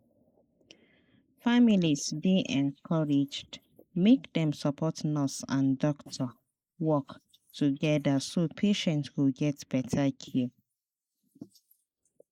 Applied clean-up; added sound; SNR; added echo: neural mask model Resemble Enhance denoiser.